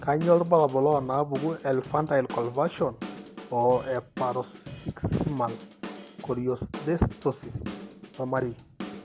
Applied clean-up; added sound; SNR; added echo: none; Drum / Drum kit; 14 dB; none.